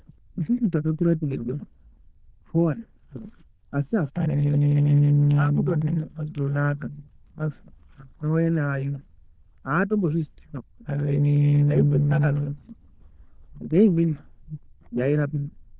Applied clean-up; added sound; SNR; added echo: neural diffusion model UNIVERSE++.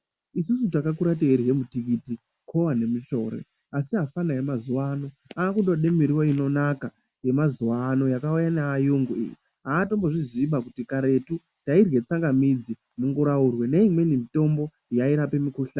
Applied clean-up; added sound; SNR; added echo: none; none; none; none.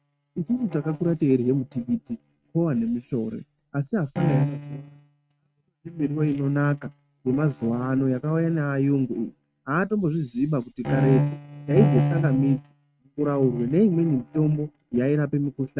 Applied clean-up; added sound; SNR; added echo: neural mask model RNNoise.